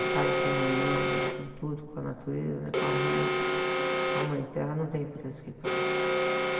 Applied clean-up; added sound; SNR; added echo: none; Alarm; -4 dB; reverberation time 2.3 s.